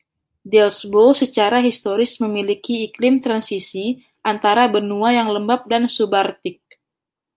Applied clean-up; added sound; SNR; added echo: none; none; none; none.